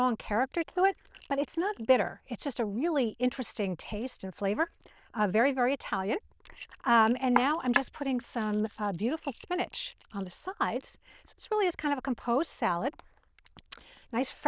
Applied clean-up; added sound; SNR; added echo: neural diffusion model UNIVERSE++.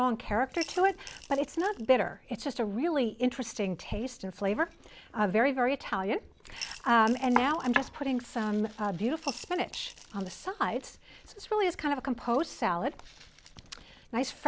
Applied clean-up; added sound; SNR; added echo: none; Coin (dropping) / Glass; 17 dB; none.